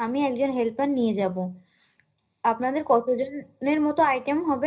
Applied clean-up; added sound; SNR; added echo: none; none; none; reverberation time 0.4 s.